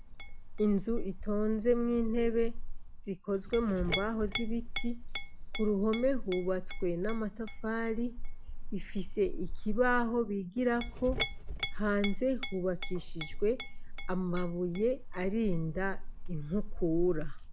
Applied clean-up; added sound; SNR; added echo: none; Chink, clink; 2 dB; none.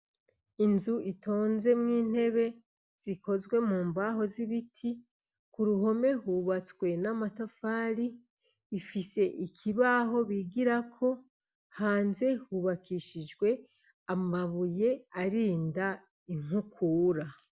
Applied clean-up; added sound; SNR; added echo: none; none; none; none.